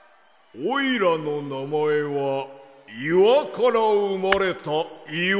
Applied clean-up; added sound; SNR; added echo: none; Tap / Glass; 8 dB; none.